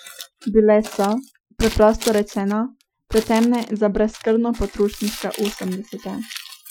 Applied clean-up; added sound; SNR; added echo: classical method Wiener filter.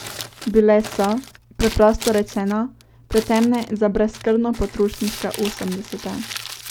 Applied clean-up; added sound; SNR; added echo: none; Crumpling, crinkling; 15 dB; none.